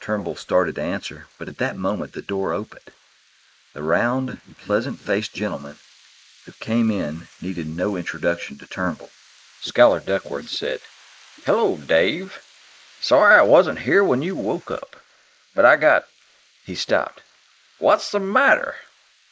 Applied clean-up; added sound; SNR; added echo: neural mask model Resemble Enhance denoiser.